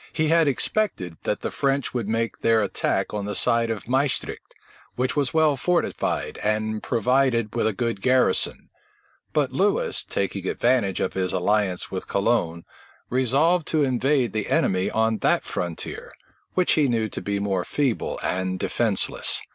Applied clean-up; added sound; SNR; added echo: none; none; none; none.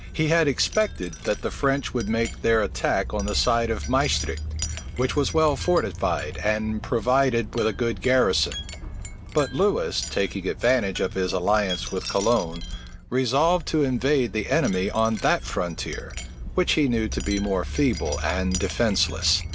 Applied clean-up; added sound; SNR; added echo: none; Wind chime; 9 dB; none.